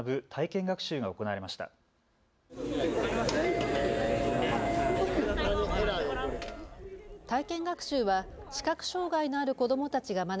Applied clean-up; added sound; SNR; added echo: none; none; none; none.